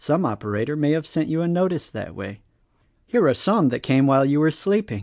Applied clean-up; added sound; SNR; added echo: none; none; none; none.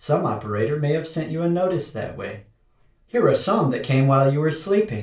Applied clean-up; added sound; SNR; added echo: none; none; none; reverberation time 0.3 s.